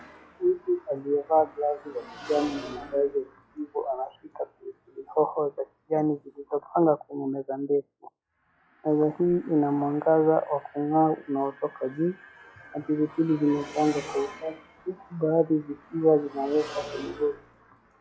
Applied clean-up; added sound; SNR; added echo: classical method log-MMSE.